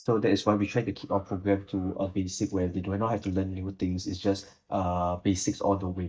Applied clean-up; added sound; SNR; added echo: neural mask model DeepFilterNet 3.